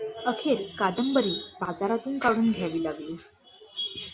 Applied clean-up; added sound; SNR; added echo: none; none; none; none.